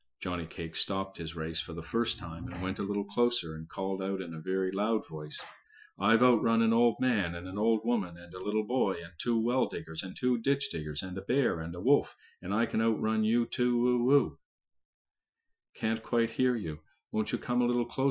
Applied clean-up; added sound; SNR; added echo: classical method Wiener filter.